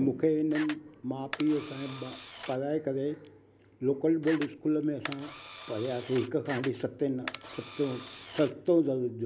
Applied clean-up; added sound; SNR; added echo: none; Camera; 13 dB; none.